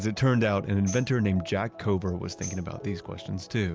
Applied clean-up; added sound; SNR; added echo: none; Tambourine; 20 dB; none.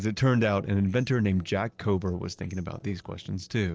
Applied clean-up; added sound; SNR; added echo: neural separator model SepFormer DNS4.